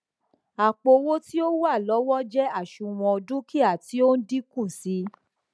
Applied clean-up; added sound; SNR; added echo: none; none; none; none.